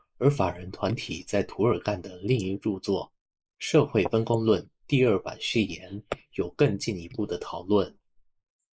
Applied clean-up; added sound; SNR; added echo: neural mask model Resemble Enhance denoiser.